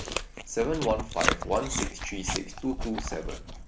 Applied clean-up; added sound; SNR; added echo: none; Chewing, mastication; 2 dB; none.